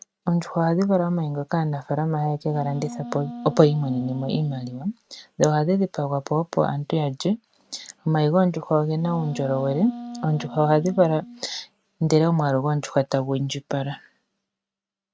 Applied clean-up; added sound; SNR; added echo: neural mask model RNNoise.